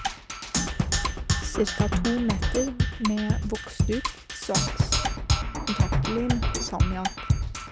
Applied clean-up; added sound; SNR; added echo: none; Percussion; -5 dB; none.